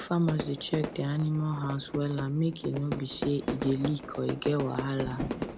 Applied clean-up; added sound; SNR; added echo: none; Fire / Fireworks; 7 dB; none.